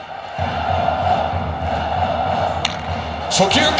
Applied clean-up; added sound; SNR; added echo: none; none; none; reverberation time 2.9 s.